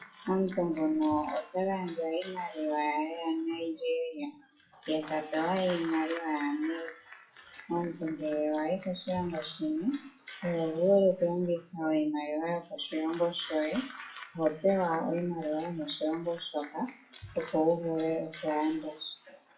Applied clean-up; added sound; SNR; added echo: classical method WPE with log-MMSE.